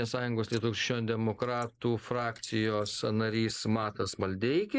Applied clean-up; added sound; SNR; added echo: neural mask model Resemble Enhance denoiser.